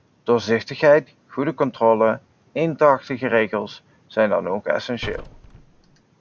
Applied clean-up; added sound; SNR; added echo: none; Slam; 17 dB; none.